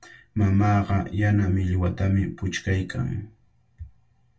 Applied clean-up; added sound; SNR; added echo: none; none; none; reverberation time 0.2 s.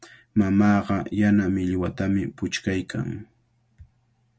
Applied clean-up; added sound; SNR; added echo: none; none; none; none.